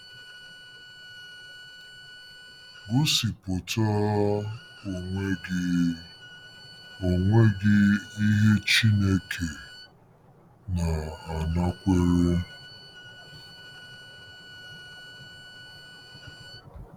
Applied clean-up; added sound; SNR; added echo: none; Bowed string instrument; 20 dB; none.